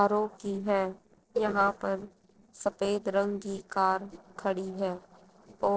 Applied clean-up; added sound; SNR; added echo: neural separator model SepFormer DNS4.